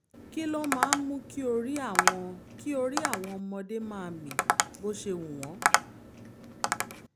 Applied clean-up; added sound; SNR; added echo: none; Tap; -3 dB; none.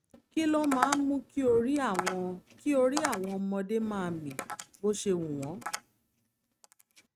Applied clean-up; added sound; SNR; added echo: neural mask model RNNoise.